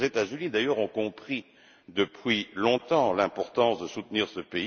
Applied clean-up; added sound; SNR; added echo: none; none; none; none.